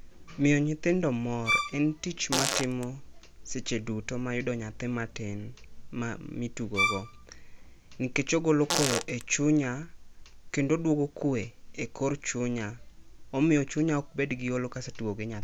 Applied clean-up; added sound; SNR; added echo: none; Fart + Bowed string instrument; 1 dB; none.